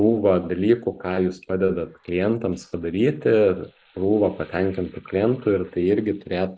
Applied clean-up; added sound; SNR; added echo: neural mask model Resemble Enhance denoiser.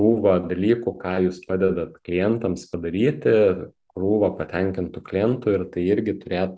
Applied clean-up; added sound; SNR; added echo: none; none; none; none.